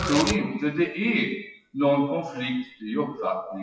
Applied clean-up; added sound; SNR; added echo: classical method WPE with log-MMSE.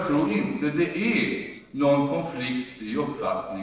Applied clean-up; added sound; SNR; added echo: neural separator model SepFormer DNS4.